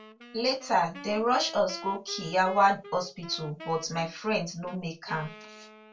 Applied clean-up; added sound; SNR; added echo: none; Wind instrument, woodwind instrument; 17 dB; reverberation time 0.2 s.